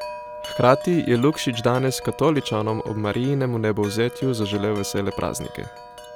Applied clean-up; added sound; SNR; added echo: none; Wind chime; 13 dB; none.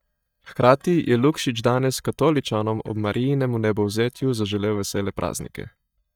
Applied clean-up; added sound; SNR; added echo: neural mask model DeepFilterNet 3.